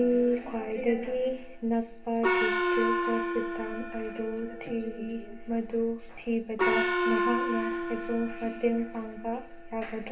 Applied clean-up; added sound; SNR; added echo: none; Gong; 1 dB; reverberation time 0.3 s.